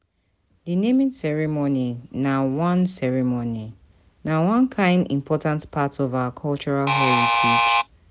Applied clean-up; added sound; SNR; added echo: none; Alarm; -5 dB; none.